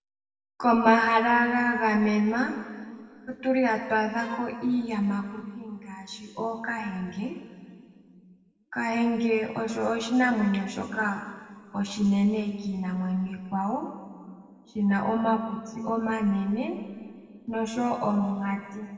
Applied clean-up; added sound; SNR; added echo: none; Bowed string instrument; 18 dB; reverberation time 2.0 s.